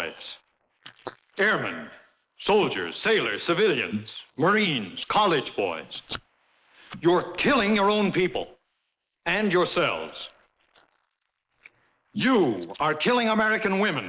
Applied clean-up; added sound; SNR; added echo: neural mask model Resemble Enhance denoiser.